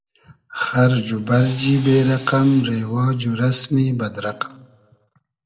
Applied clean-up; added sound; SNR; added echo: none; Tools; 17 dB; reverberation time 0.5 s.